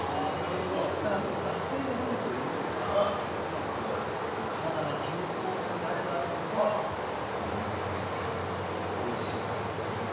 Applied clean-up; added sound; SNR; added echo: none; Stream; -2 dB; reverberation time 0.9 s.